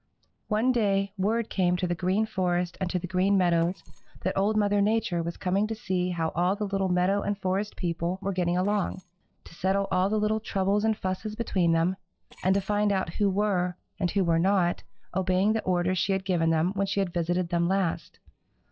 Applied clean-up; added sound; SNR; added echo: neural separator model SepFormer DNS4.